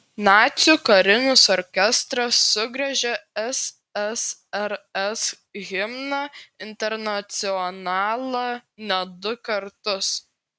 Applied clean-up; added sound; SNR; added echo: none; none; none; none.